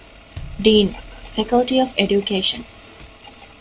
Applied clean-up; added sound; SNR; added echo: none; Bass drum; 17 dB; none.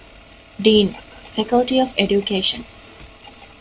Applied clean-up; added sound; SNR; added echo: none; none; none; none.